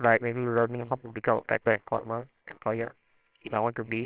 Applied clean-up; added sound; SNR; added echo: neural separator model SepFormer WHAMR!.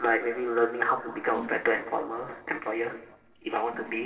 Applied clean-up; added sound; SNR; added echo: neural separator model SepFormer DNS4.